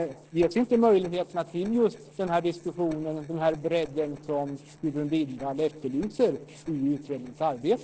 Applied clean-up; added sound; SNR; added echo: neural separator model SepFormer DNS4.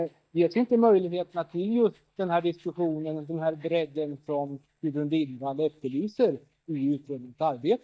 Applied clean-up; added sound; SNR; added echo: neural mask model DeepFilterNet 3.